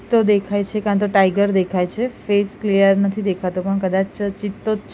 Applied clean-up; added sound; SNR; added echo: none; none; none; none.